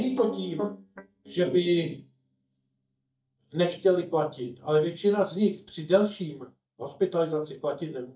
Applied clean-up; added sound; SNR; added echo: neural mask model DeepFilterNet 3.